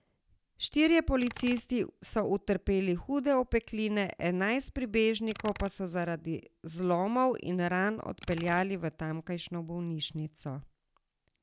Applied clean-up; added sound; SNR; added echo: none; Computer keyboard; 20 dB; none.